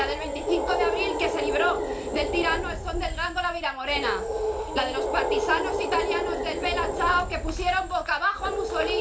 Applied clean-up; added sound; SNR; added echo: none; Animal; 1 dB; reverberation time 0.3 s.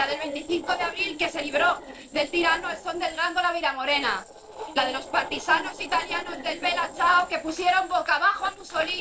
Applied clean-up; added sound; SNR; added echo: neural separator model SepFormer DNS4.